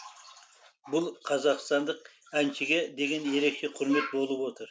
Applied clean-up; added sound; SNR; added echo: none; none; none; none.